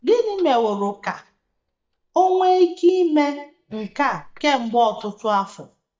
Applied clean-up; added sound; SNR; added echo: neural mask model DeepFilterNet 3.